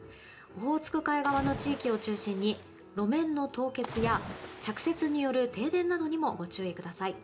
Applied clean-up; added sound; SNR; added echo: none; Splash, splatter; 11 dB; reverberation time 0.4 s.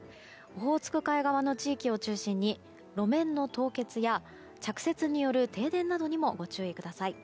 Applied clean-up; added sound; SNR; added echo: none; none; none; none.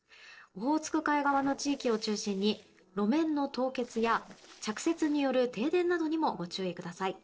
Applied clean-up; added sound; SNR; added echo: neural separator model SepFormer DNS4.